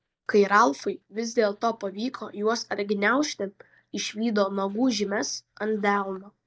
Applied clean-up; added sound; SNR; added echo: neural mask model DeepFilterNet 3.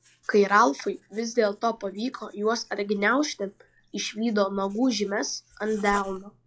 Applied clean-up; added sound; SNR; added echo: classical method log-MMSE.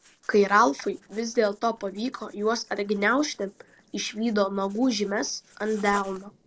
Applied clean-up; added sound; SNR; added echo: neural separator model SepFormer DNS4.